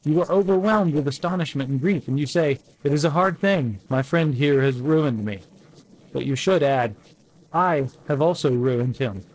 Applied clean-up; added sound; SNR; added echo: neural separator model SepFormer DNS4.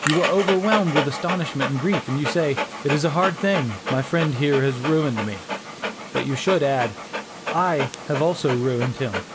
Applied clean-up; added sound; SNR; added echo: none; Dog; 6 dB; none.